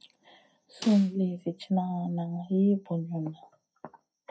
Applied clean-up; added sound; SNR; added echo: classical method WPE with log-MMSE.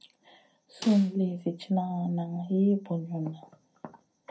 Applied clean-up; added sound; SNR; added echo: none; Snare drum; 17 dB; reverberation time 0.2 s.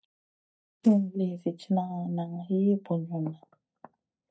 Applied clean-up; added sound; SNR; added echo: neural mask model DeepFilterNet 3.